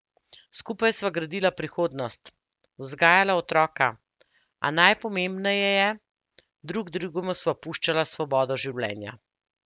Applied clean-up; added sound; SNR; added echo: none; none; none; none.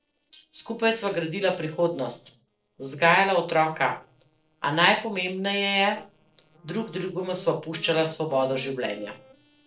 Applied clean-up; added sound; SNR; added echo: neural separator model SepFormer DNS4.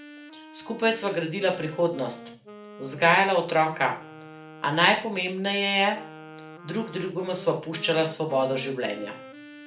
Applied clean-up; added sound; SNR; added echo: none; Wind instrument, woodwind instrument; 18 dB; reverberation time 0.4 s.